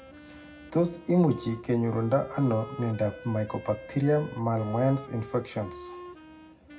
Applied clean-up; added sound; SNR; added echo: none; Wind instrument, woodwind instrument; 16 dB; reverberation time 0.3 s.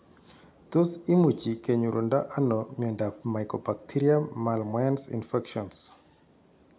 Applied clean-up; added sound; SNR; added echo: none; none; none; none.